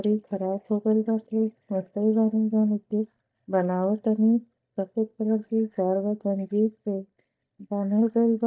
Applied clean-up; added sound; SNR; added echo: neural mask model DeepFilterNet 3.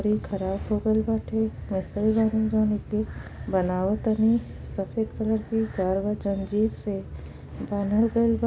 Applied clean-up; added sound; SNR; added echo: none; none; none; none.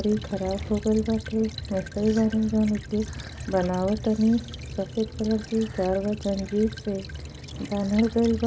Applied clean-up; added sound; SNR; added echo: none; Stream / Trickle, dribble; 20 dB; none.